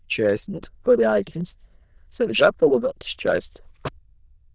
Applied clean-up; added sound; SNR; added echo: neural diffusion model UNIVERSE++.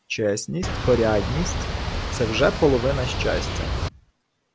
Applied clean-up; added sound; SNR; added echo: none; Boat, Water vehicle; 2 dB; none.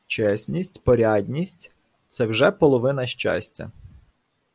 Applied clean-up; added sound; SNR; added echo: none; none; none; none.